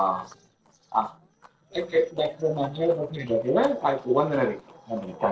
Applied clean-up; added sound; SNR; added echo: neural separator model SepFormer DNS4.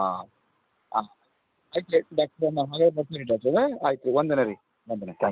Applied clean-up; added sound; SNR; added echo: none; none; none; none.